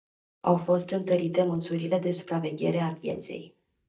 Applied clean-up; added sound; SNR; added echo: neural mask model DeepFilterNet 3.